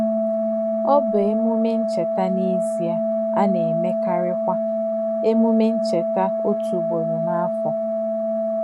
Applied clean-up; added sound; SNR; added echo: none; Organ; -2 dB; none.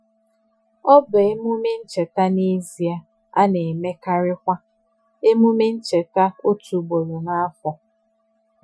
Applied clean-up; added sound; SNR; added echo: classical method Wiener filter.